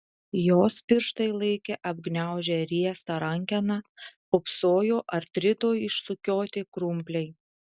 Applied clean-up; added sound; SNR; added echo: none; none; none; none.